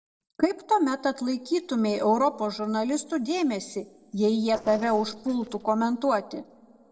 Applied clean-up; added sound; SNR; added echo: neural separator model SepFormer DNS4.